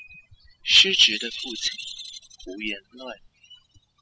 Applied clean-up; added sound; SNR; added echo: classical method spectral subtraction.